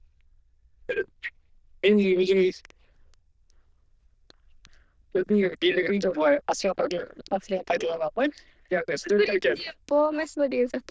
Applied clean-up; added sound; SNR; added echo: neural diffusion model UNIVERSE++.